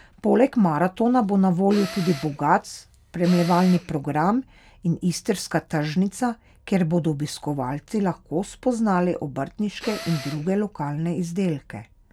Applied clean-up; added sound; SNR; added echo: none; Tools; 16 dB; none.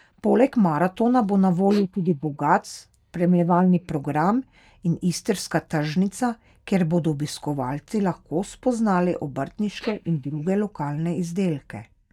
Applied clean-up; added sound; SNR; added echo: neural mask model DeepFilterNet 3.